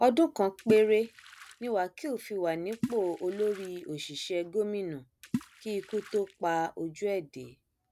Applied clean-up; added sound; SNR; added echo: none; Water / Splash, splatter; 12 dB; none.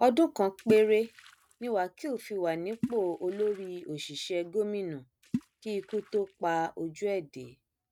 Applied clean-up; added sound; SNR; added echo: neural mask model RNNoise.